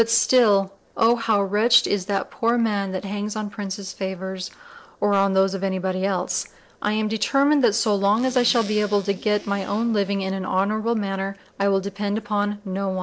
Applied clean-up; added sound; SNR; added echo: neural separator model SepFormer DNS4.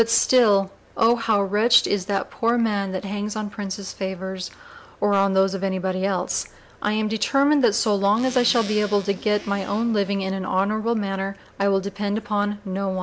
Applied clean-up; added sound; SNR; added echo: none; Zipper (clothing); 16 dB; none.